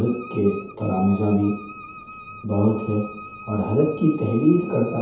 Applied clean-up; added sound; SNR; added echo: none; Wind instrument, woodwind instrument; 17 dB; reverberation time 0.8 s.